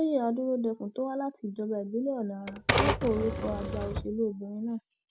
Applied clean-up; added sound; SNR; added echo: none; Typewriter; 0 dB; none.